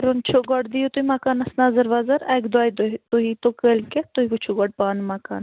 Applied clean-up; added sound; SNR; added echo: none; none; none; none.